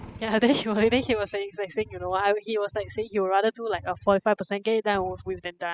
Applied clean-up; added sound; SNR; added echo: classical method spectral subtraction.